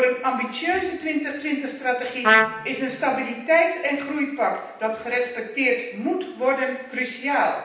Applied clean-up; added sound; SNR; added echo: none; Trumpet; -3 dB; reverberation time 0.9 s.